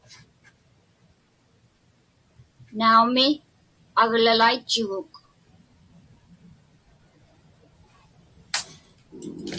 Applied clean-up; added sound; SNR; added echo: none; none; none; none.